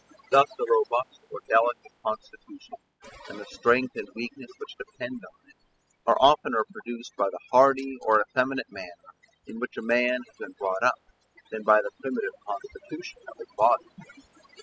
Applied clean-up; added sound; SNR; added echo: classical method spectral subtraction.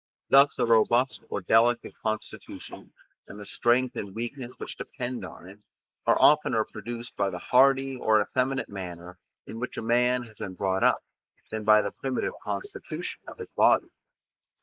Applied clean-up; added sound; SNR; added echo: neural mask model Resemble Enhance denoiser.